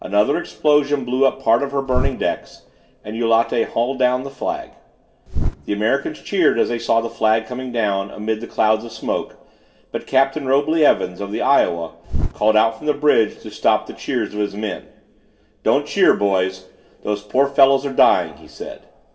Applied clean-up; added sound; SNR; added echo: none; Bird; 7 dB; reverberation time 0.4 s.